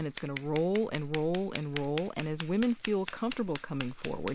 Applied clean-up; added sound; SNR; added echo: none; Scissors; 9 dB; none.